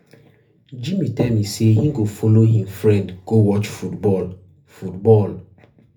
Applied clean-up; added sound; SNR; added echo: none; none; none; reverberation time 0.3 s.